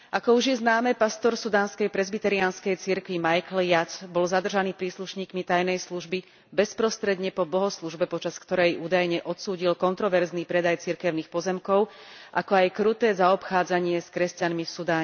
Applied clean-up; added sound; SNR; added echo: none; none; none; none.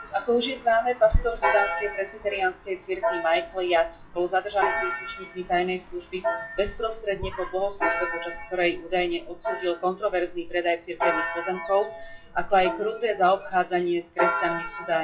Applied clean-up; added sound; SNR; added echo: classical method WPE with log-MMSE.